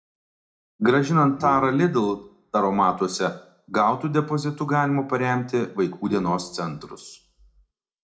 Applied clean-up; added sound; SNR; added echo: none; Bowed string instrument; 16 dB; reverberation time 0.3 s.